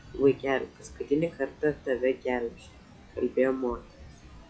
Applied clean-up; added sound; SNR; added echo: classical method log-MMSE.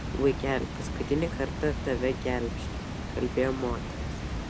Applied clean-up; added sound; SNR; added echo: none; Water; 3 dB; none.